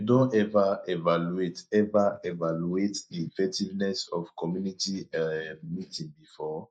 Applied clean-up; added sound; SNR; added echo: neural mask model Resemble Enhance denoiser.